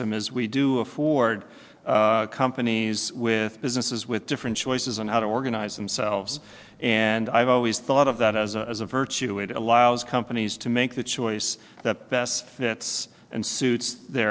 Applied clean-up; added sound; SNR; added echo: neural separator model SepFormer DNS4.